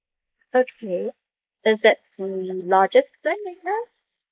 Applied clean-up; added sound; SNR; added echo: neural mask model Resemble Enhance denoiser.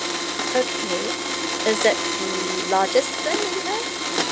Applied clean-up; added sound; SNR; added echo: none; Domestic sounds, home sounds; 0 dB; none.